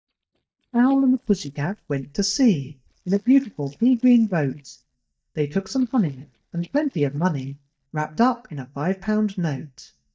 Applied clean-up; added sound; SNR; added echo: neural mask model DeepFilterNet 3.